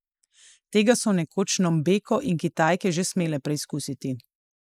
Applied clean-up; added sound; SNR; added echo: neural mask model Resemble Enhance denoiser.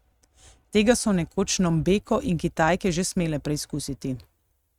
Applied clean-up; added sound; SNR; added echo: neural mask model RNNoise.